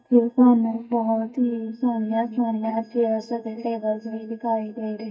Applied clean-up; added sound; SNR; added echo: neural mask model DeepFilterNet 3.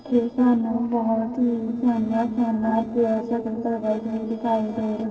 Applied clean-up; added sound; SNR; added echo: neural separator model SepFormer DNS4.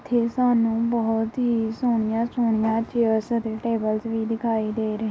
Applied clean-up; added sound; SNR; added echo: none; none; none; none.